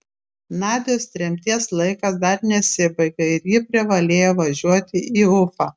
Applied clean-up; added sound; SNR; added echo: none; none; none; none.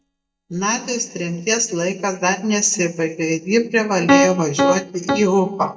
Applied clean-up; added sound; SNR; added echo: neural mask model DeepFilterNet 3.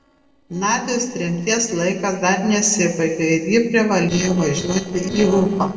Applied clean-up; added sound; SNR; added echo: neural separator model SepFormer DNS4.